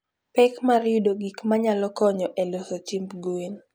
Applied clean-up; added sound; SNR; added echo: none; none; none; none.